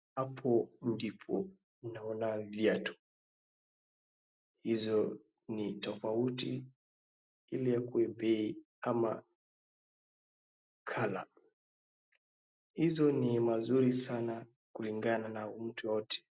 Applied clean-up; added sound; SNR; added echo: none; none; none; none.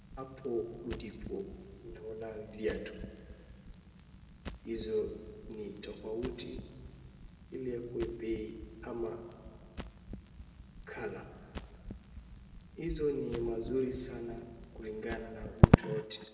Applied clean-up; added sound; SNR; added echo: none; Crackle; -3 dB; reverberation time 1.8 s.